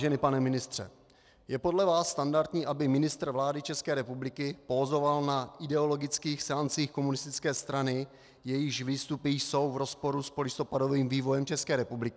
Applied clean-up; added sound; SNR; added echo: none; none; none; none.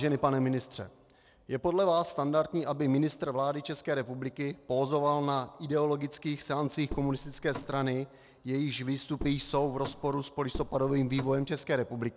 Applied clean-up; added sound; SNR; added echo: none; Car; 12 dB; none.